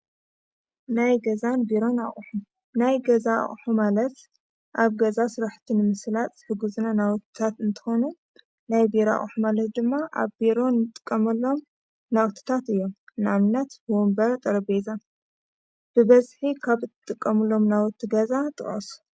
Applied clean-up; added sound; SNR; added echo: none; none; none; none.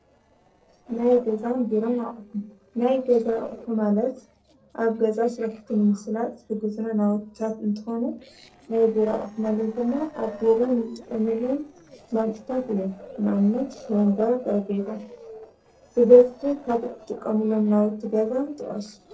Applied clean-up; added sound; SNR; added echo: neural separator model SepFormer DNS4.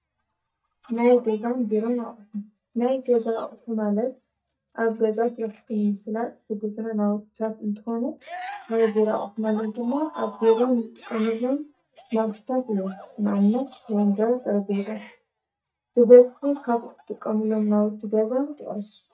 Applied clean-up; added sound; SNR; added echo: neural mask model DeepFilterNet 3.